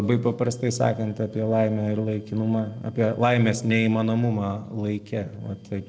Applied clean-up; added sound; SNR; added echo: neural separator model SepFormer DNS4.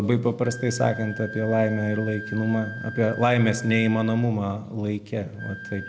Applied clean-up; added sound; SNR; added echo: none; Wind instrument, woodwind instrument; 15 dB; none.